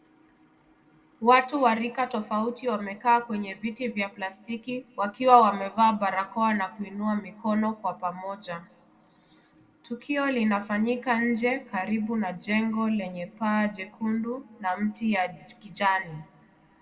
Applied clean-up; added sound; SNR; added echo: none; none; none; reverberation time 1.5 s.